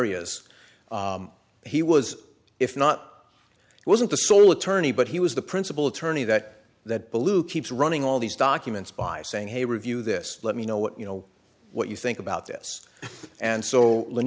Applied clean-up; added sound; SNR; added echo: none; none; none; none.